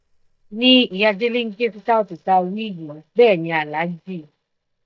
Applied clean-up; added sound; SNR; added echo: neural mask model DeepFilterNet 3.